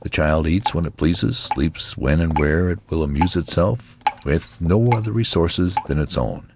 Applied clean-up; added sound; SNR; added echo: none; Drip; 12 dB; none.